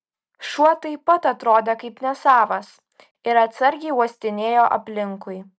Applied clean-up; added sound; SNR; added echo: none; none; none; none.